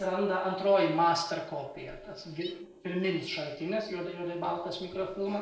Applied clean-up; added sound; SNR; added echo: neural mask model Resemble Enhance denoiser.